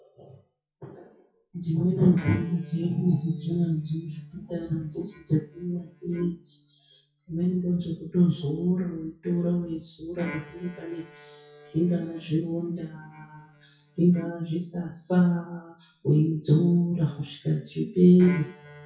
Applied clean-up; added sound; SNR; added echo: classical method WPE with log-MMSE.